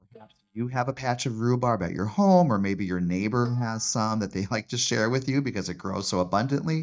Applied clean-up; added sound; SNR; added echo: neural mask model DeepFilterNet 3.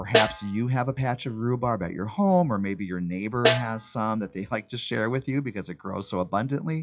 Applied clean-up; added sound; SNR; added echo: classical method WPE with log-MMSE.